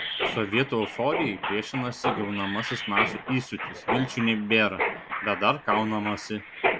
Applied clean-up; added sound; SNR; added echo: none; Mechanisms; 3 dB; none.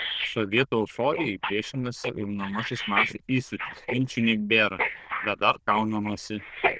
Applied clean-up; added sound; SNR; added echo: neural diffusion model UNIVERSE++.